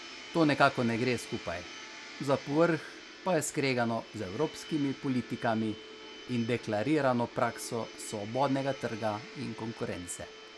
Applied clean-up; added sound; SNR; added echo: none; Domestic sounds, home sounds; 15 dB; none.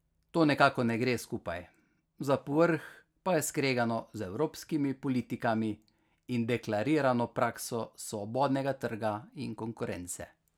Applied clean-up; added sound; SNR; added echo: none; none; none; none.